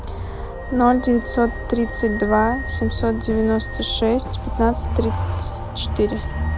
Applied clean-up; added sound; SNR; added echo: none; Wind instrument, woodwind instrument; 18 dB; none.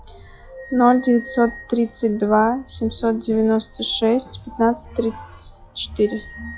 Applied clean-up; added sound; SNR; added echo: classical method log-MMSE.